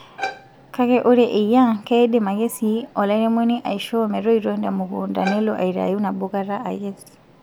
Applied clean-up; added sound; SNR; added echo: none; Bowed string instrument; 13 dB; none.